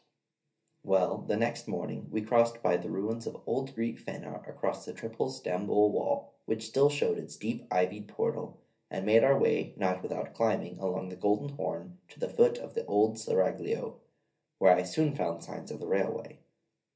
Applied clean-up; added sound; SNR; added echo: none; none; none; reverberation time 0.3 s.